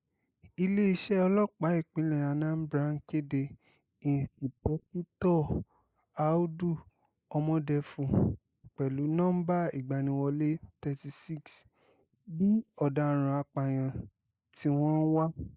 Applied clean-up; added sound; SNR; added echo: neural mask model Resemble Enhance denoiser.